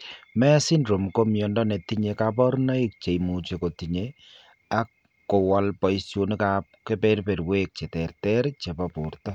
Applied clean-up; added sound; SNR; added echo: none; none; none; none.